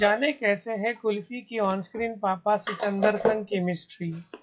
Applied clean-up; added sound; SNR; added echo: classical method log-MMSE.